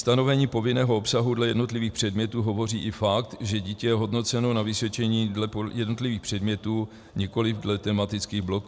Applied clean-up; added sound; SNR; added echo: none; none; none; none.